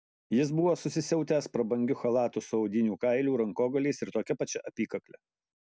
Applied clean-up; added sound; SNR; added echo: none; none; none; none.